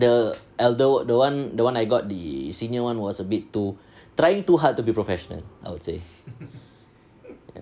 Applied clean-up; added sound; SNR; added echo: none; none; none; none.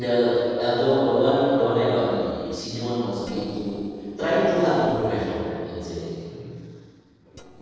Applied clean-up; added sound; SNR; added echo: neural separator model SepFormer DNS4.